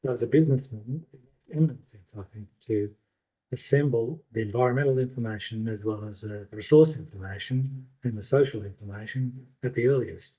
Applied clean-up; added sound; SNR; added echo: neural mask model DeepFilterNet 3.